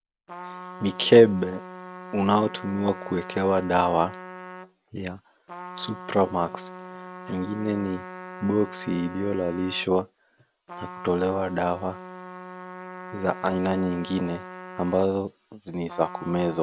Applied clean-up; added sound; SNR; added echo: none; Trumpet; 14 dB; none.